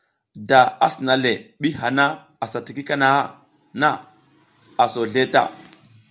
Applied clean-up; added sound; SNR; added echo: none; none; none; none.